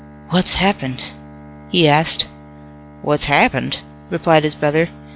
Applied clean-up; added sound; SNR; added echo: none; Bowed string instrument; 20 dB; none.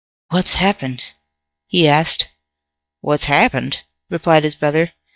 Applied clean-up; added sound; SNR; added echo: neural mask model DeepFilterNet 3.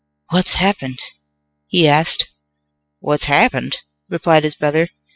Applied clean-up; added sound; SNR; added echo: classical method spectral subtraction.